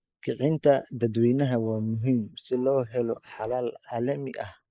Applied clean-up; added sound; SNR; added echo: neural mask model Resemble Enhance denoiser.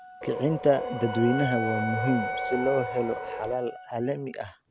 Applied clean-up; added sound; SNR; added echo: none; Subway, metro, underground + Wind instrument, woodwind instrument; 6 dB; none.